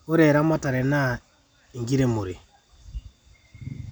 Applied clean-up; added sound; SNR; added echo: none; none; none; none.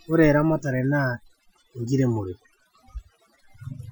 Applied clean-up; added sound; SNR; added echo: classical method Wiener filter.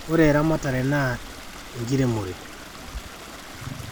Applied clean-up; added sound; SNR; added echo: none; Stream; 12 dB; none.